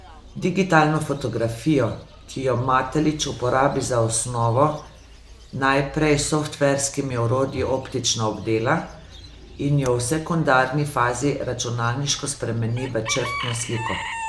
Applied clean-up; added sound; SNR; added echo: none; Tap + Bird / Chicken, rooster; 17 dB; none.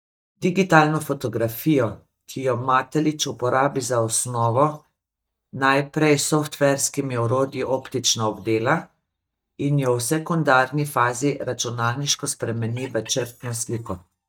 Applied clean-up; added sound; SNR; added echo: neural mask model DeepFilterNet 3.